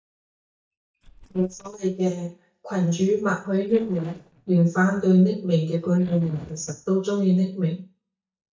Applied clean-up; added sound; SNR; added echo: neural mask model DeepFilterNet 3.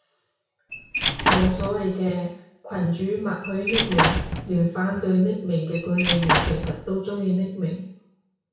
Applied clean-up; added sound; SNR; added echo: none; Squeak / Slam / Wood; -1 dB; reverberation time 0.6 s.